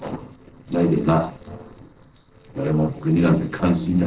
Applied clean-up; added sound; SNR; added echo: neural separator model SepFormer DNS4.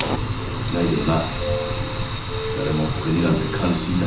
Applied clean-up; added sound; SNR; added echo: none; Fire; 3 dB; reverberation time 0.6 s.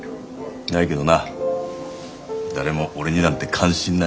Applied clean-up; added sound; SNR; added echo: none; none; none; none.